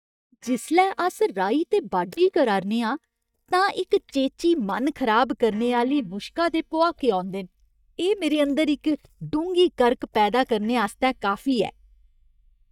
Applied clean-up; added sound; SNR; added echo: neural mask model DeepFilterNet 3.